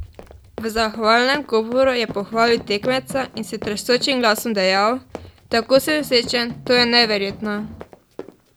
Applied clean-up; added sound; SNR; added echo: none; Drum + Run; 17 dB; none.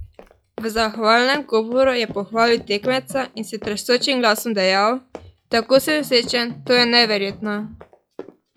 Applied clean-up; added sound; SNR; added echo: classical method log-MMSE.